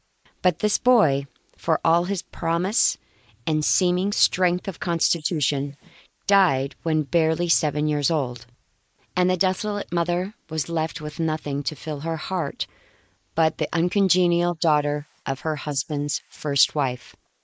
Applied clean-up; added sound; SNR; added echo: neural mask model Resemble Enhance denoiser.